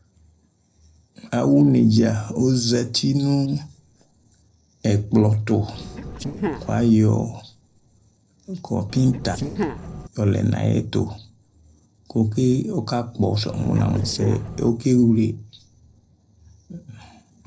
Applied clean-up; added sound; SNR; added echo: neural separator model SepFormer DNS4.